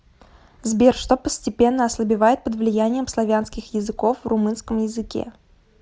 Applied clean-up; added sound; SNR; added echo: none; none; none; none.